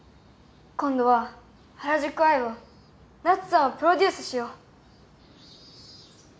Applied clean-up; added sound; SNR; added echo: none; none; none; none.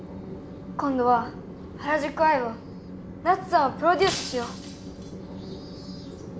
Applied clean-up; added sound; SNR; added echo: none; Train + Shatter; 10 dB; none.